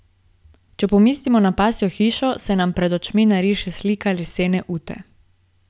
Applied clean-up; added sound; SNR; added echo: none; none; none; none.